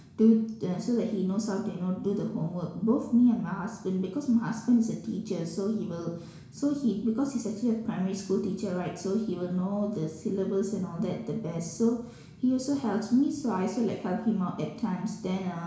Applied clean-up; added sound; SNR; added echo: none; none; none; reverberation time 0.7 s.